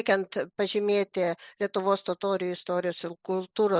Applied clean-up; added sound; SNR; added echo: none; none; none; none.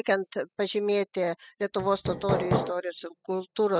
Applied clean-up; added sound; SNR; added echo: classical method spectral subtraction.